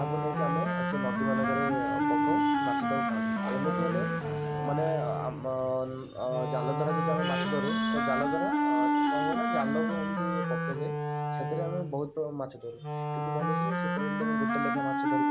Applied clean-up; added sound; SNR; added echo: none; Wind instrument, woodwind instrument; -4 dB; none.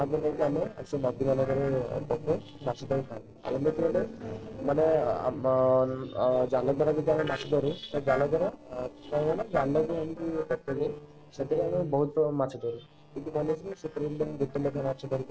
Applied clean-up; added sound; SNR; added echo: neural separator model SepFormer DNS4.